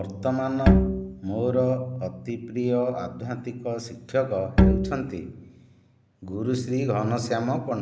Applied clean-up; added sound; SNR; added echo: none; Bowed string instrument; -5 dB; none.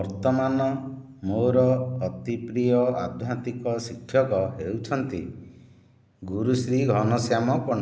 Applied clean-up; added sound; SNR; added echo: none; none; none; none.